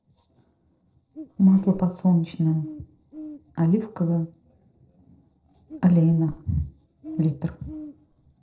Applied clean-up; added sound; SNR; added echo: neural separator model SepFormer DNS4.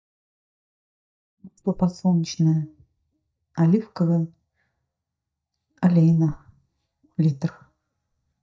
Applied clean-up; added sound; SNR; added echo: neural mask model DeepFilterNet 3.